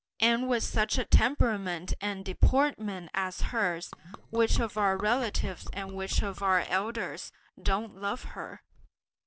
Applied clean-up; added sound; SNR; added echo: neural separator model SepFormer DNS4.